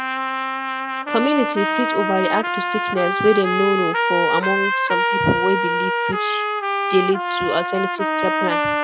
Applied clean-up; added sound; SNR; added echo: none; Trumpet; -1 dB; none.